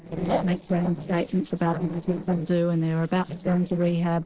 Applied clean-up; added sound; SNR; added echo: neural separator model SepFormer DNS4.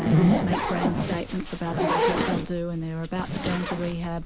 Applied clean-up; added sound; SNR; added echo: none; Zipper (clothing); -4 dB; none.